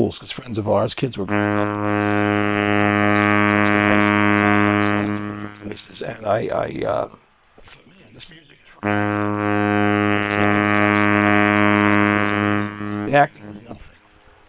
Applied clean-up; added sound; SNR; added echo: neural separator model SepFormer WHAM!.